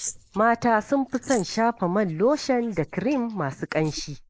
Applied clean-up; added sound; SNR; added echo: neural mask model Resemble Enhance denoiser.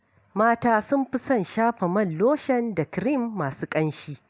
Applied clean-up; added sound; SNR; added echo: none; none; none; none.